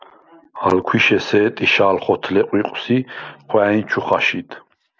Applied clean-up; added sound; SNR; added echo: none; none; none; none.